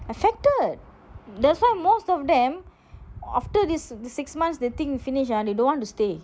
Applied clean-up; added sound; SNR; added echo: none; none; none; none.